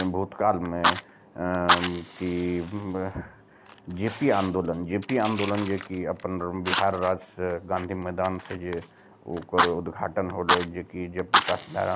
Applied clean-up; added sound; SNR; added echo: none; Fire; 3 dB; none.